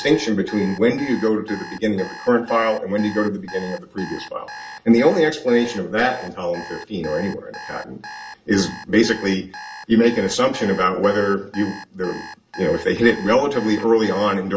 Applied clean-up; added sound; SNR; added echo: none; Alarm; 17 dB; reverberation time 0.3 s.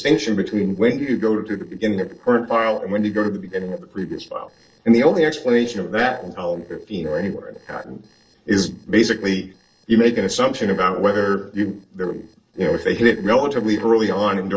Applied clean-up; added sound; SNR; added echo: neural separator model SepFormer DNS4.